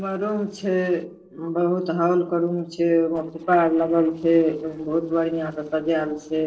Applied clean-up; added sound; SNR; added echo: neural separator model SepFormer DNS4.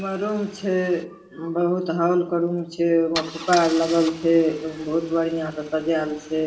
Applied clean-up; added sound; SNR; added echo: none; Idling / Engine starting / Car; 17 dB; reverberation time 0.9 s.